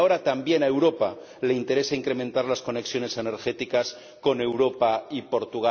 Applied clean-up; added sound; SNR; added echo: none; none; none; none.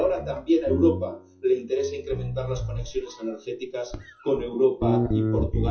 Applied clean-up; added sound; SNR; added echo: classical method WPE with log-MMSE.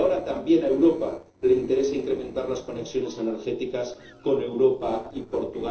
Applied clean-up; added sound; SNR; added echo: neural separator model SepFormer DNS4.